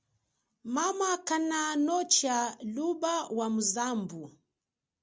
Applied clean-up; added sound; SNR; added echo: none; none; none; none.